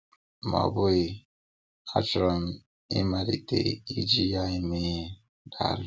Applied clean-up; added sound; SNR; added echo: none; none; none; none.